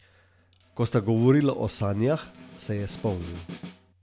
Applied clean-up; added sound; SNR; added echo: none; Snare drum; 19 dB; none.